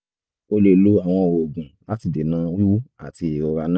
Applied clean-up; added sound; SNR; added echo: none; none; none; none.